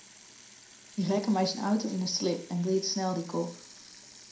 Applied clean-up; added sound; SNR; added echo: none; Sink (filling or washing) / Water tap, faucet; 20 dB; reverberation time 0.4 s.